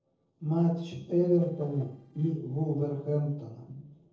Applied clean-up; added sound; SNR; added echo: neural separator model SepFormer DNS4.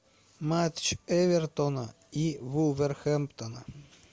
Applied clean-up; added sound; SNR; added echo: none; none; none; none.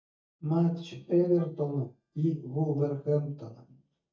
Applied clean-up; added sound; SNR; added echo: neural mask model DeepFilterNet 3.